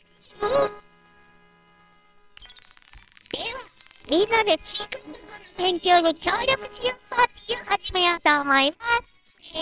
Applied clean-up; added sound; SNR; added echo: neural separator model SepFormer WHAMR!.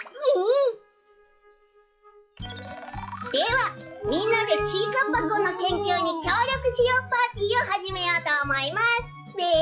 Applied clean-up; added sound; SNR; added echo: classical method WPE with log-MMSE.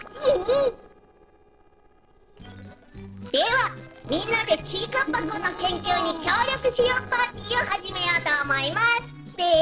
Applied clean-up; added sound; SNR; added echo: neural separator model SepFormer DNS4.